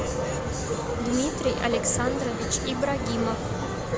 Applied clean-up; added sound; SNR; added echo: none; Thunder / Rain; 15 dB; none.